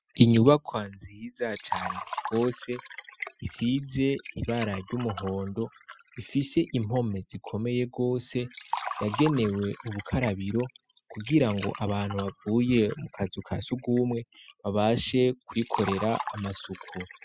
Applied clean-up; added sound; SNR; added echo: classical method spectral subtraction.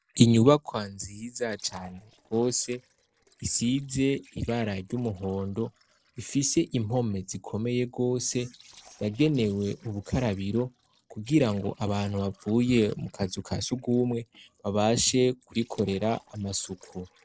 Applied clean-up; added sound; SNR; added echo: neural separator model SepFormer DNS4.